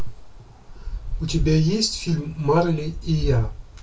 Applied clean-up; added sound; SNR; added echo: none; Wind; 7 dB; reverberation time 0.2 s.